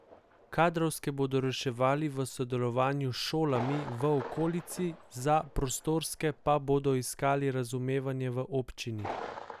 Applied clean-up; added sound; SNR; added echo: none; Thunder; 16 dB; none.